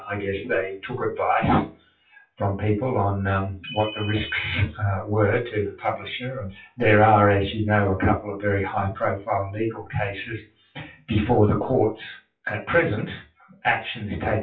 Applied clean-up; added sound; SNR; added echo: classical method WPE with log-MMSE.